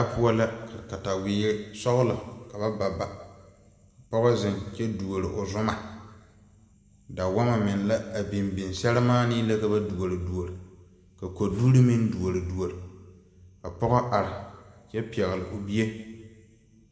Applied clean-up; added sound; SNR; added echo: none; none; none; reverberation time 1.3 s.